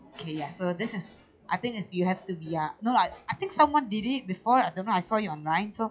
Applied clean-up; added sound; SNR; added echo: classical method WPE with log-MMSE.